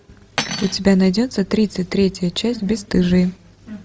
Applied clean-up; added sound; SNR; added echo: none; Cutlery, silverware; 12 dB; none.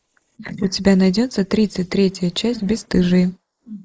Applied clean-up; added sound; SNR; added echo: neural mask model Resemble Enhance denoiser.